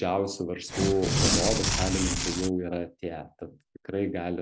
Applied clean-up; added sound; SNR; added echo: none; Tearing; -3 dB; none.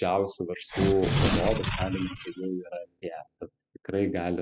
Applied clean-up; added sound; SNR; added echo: classical method spectral subtraction.